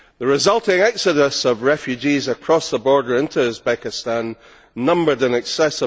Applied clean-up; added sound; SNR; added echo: none; none; none; none.